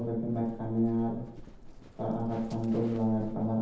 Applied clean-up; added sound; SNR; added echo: none; Livestock, farm animals, working animals; 14 dB; reverberation time 0.9 s.